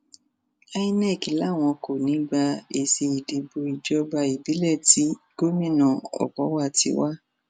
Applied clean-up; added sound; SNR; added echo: none; none; none; none.